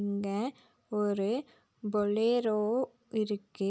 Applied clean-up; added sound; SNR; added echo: none; none; none; none.